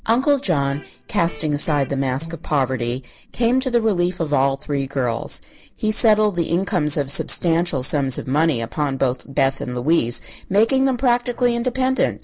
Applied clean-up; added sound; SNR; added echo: none; Electric guitar; 18 dB; none.